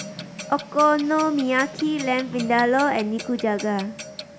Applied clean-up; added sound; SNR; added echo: none; Clock; 14 dB; none.